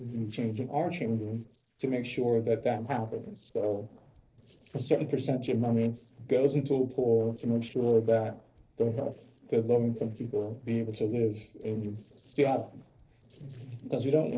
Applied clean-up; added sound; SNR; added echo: neural separator model SepFormer DNS4.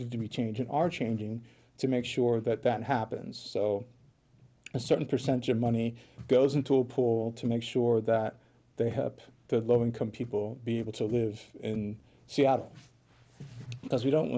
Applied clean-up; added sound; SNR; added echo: none; none; none; none.